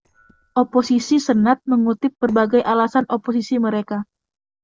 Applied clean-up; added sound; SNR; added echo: neural separator model SepFormer DNS4.